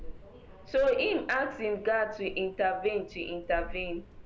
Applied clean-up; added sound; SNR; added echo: none; Subway, metro, underground; 13 dB; none.